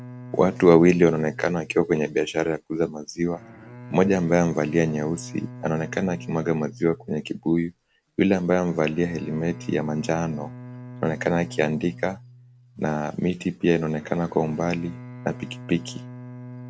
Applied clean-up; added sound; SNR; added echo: none; Bowed string instrument; 17 dB; none.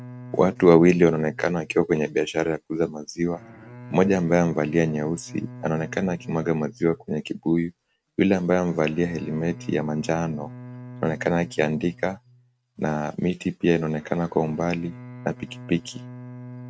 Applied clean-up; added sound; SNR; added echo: neural mask model RNNoise.